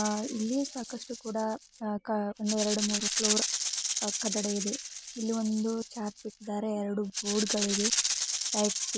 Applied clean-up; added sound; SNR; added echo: none; Rattle (instrument); 1 dB; none.